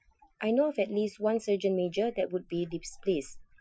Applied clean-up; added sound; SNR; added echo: classical method Wiener filter.